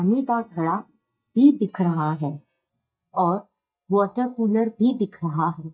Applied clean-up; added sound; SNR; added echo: neural mask model DeepFilterNet 3.